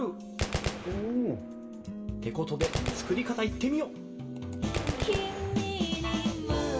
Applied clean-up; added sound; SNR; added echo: none; Gunshot, gunfire; 6 dB; reverberation time 0.7 s.